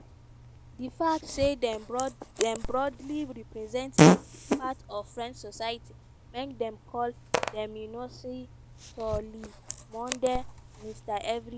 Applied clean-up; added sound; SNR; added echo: none; Fart; -2 dB; none.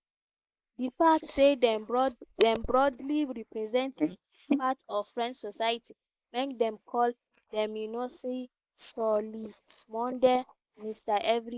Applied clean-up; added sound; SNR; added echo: neural mask model Resemble Enhance denoiser.